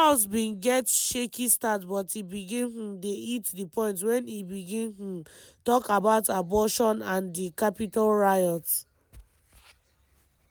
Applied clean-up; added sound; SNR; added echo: none; none; none; none.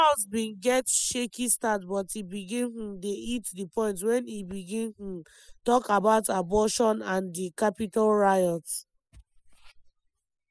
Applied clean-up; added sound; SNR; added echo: classical method spectral subtraction.